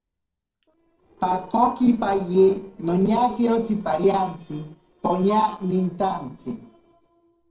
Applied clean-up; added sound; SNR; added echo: neural separator model SepFormer DNS4.